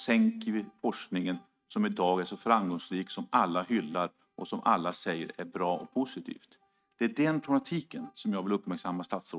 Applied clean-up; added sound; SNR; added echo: neural mask model RNNoise.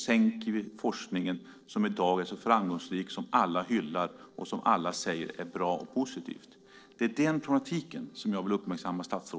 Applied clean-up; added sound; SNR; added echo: neural separator model SepFormer DNS4.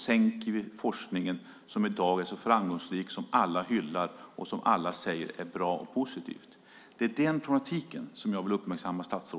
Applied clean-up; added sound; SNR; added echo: none; none; none; none.